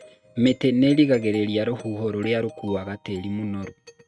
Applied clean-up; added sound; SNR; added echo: neural mask model RNNoise.